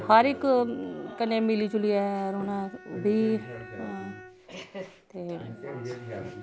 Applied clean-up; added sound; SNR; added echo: none; Bowed string instrument; 19 dB; none.